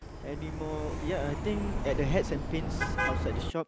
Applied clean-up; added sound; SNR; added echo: none; Car passing by; -1 dB; none.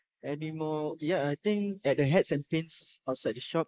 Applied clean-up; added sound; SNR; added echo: neural mask model Resemble Enhance denoiser.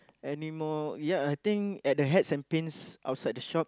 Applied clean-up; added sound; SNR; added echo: none; none; none; none.